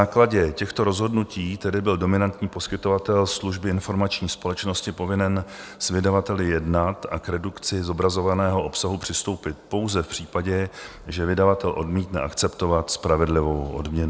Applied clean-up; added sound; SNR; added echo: none; none; none; none.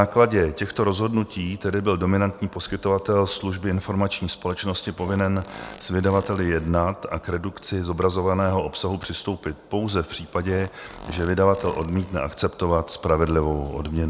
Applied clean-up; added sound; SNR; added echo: none; Fart; 19 dB; none.